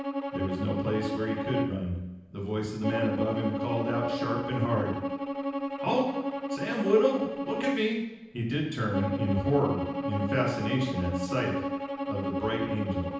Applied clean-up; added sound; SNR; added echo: none; Bowed string instrument; 3 dB; reverberation time 0.9 s.